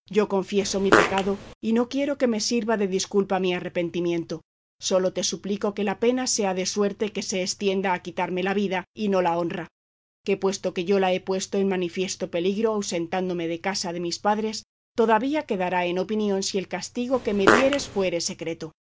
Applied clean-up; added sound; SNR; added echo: none; Fart; -2 dB; none.